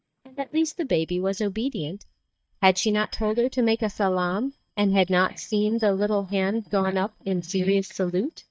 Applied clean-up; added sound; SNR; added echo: neural mask model DeepFilterNet 3.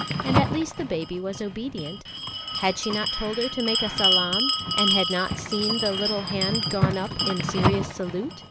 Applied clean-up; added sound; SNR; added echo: none; Bell; -2 dB; none.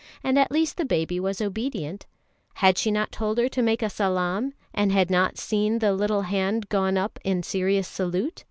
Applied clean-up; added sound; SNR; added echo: none; none; none; none.